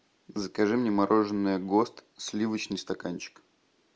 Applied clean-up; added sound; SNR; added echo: none; none; none; none.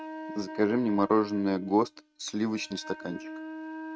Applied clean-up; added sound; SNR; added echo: neural mask model RNNoise.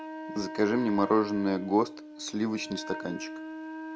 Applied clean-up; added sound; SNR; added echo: none; Wind instrument, woodwind instrument; 10 dB; none.